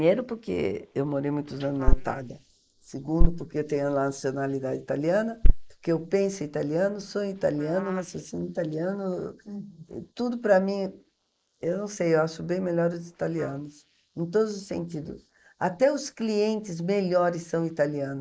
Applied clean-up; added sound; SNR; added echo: neural mask model Resemble Enhance denoiser.